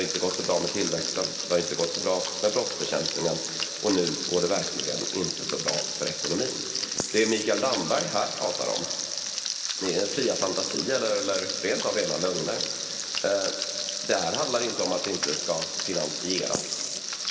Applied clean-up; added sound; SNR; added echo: none; Frying (food); 3 dB; reverberation time 2.4 s.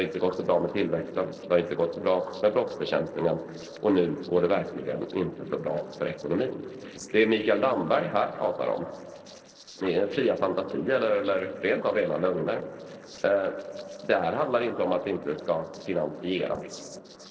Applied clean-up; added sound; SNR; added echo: neural separator model SepFormer DNS4.